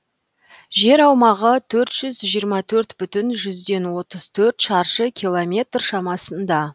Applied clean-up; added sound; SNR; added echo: none; none; none; none.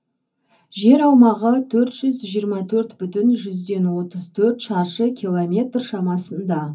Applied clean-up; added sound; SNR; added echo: none; none; none; reverberation time 0.3 s.